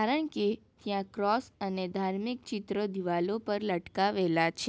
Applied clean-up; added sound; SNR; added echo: none; none; none; none.